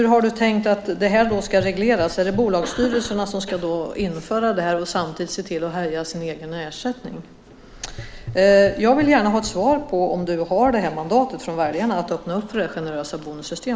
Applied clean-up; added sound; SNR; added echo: none; Gurgling / Engine; 19 dB; none.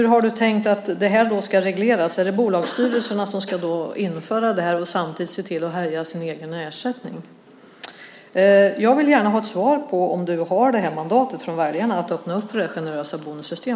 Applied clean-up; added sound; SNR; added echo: none; none; none; none.